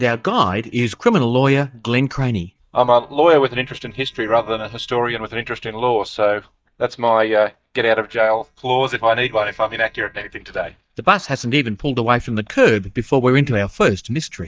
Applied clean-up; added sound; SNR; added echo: neural mask model DeepFilterNet 3.